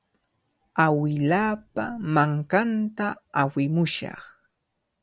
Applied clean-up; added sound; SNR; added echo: none; none; none; none.